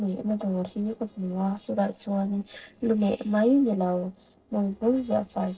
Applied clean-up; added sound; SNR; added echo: neural separator model SepFormer DNS4.